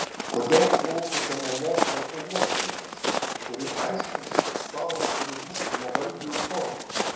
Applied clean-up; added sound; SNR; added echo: none; Walk, footsteps; -2 dB; reverberation time 1.0 s.